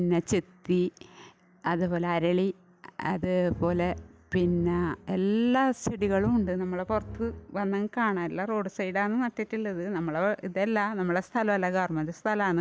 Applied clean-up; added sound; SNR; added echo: none; Bowed string instrument; 14 dB; none.